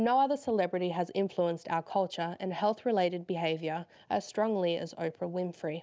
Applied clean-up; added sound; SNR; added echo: none; none; none; none.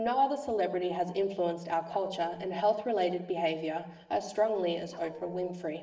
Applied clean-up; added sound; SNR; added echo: none; Dog; 19 dB; reverberation time 0.8 s.